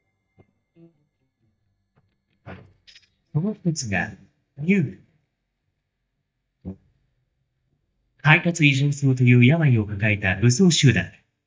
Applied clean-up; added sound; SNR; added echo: neural mask model DeepFilterNet 3.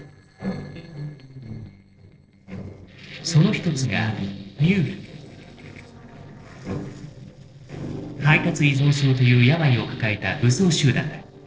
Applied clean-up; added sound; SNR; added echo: neural separator model SepFormer DNS4.